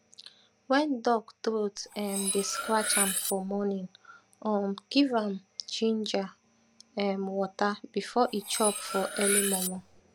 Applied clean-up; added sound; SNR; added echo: none; Cutlery, silverware; 2 dB; none.